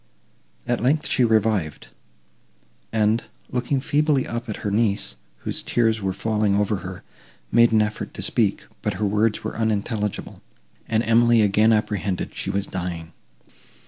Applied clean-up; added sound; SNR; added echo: none; none; none; none.